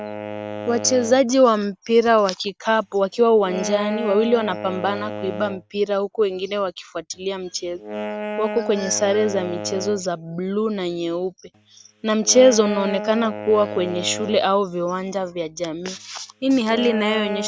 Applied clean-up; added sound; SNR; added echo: none; Wind instrument, woodwind instrument; 11 dB; none.